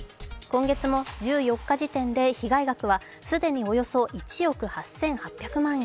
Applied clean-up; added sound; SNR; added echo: none; none; none; none.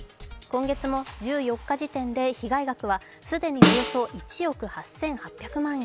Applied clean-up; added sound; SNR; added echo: none; Snare drum; -4 dB; none.